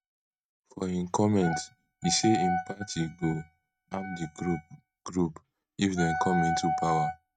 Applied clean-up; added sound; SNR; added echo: neural mask model RNNoise.